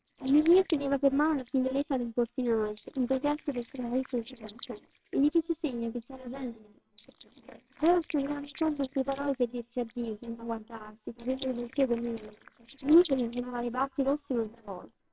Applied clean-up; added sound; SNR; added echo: neural separator model SepFormer WHAMR!.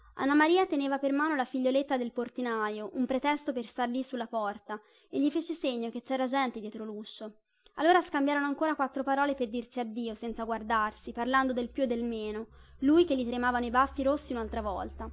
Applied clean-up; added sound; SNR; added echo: none; none; none; none.